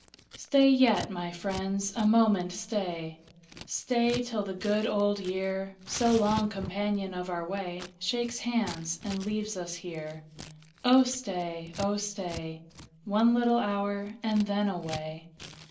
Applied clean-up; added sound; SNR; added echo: none; Scissors; 17 dB; reverberation time 0.3 s.